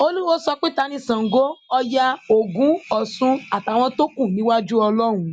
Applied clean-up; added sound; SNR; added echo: none; none; none; none.